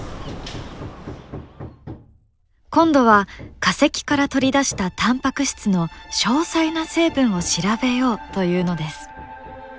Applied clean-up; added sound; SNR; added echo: none; Hammer; 20 dB; none.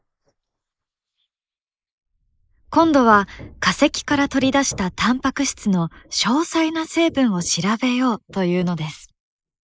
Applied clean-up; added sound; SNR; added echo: neural mask model Resemble Enhance denoiser.